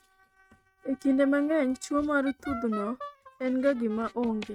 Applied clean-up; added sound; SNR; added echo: neural mask model RNNoise.